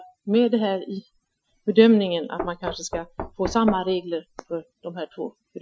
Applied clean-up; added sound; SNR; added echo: classical method Wiener filter.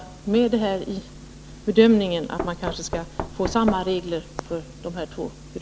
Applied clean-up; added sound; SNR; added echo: none; Knock; 10 dB; none.